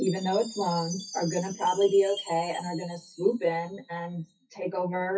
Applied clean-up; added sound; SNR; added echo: classical method WPE with log-MMSE.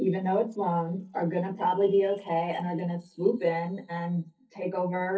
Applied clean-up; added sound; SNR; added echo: neural separator model SepFormer DNS4.